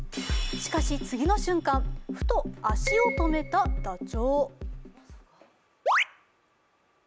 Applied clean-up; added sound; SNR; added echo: none; none; none; none.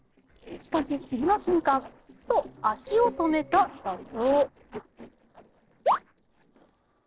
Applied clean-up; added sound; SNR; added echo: neural separator model SepFormer DNS4.